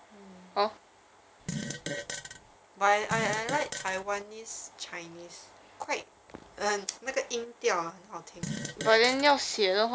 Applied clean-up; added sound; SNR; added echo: none; Fart; 7 dB; none.